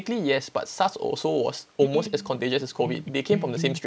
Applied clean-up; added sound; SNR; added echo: none; Electric guitar; 9 dB; none.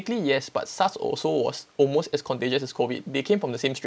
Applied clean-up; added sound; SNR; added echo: none; none; none; none.